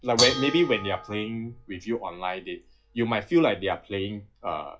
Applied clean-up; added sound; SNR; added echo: classical method log-MMSE.